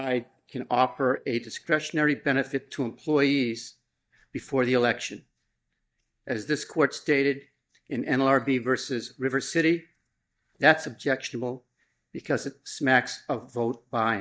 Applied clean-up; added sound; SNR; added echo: neural mask model DeepFilterNet 3.